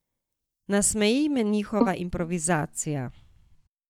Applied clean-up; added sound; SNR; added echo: neural mask model DeepFilterNet 3.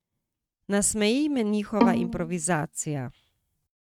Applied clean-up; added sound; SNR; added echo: neural mask model RNNoise.